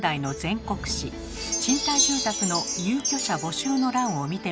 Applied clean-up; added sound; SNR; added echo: none; Wind chime; 3 dB; none.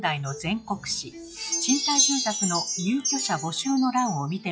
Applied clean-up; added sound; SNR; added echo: classical method log-MMSE.